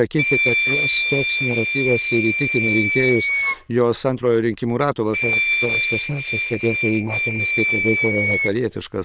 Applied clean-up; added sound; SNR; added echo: neural diffusion model UNIVERSE++.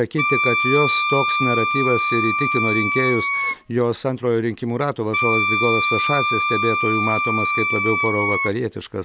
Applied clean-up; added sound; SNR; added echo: none; Wind instrument, woodwind instrument; -1 dB; none.